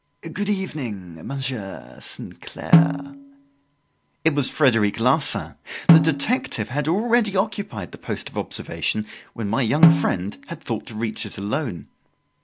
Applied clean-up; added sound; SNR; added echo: none; Snare drum; -2 dB; none.